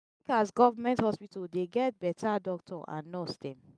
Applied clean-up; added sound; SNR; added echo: none; none; none; none.